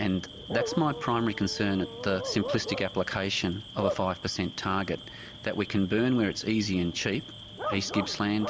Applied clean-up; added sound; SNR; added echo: none; Bark / Cricket; 9 dB; none.